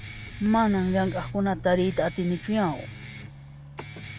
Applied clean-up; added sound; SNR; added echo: none; Guitar + Walk, footsteps; 12 dB; none.